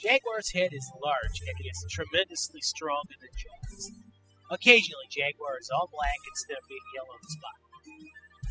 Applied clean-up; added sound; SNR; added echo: classical method spectral subtraction.